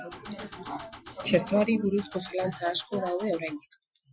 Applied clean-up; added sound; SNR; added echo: classical method Wiener filter.